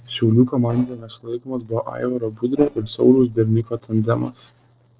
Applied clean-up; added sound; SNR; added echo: neural separator model SepFormer DNS4.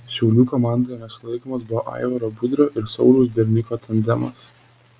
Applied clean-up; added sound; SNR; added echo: none; none; none; none.